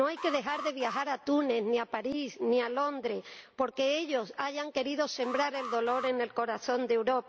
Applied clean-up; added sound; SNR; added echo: none; Alarm; 12 dB; none.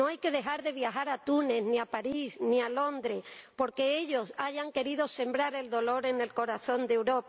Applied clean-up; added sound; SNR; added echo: none; none; none; none.